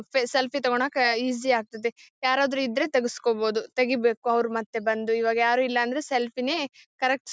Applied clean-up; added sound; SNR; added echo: none; none; none; none.